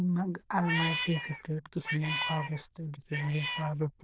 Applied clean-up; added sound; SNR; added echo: neural diffusion model UNIVERSE++.